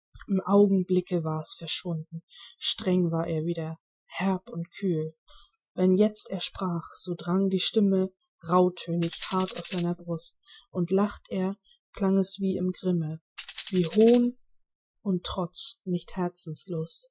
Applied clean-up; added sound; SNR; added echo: classical method Wiener filter.